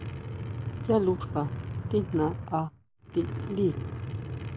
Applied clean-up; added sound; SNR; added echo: none; Truck; 4 dB; none.